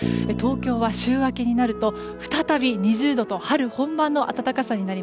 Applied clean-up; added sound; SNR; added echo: none; Bass guitar; 9 dB; none.